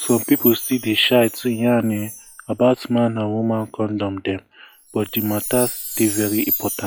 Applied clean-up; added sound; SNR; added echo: classical method log-MMSE.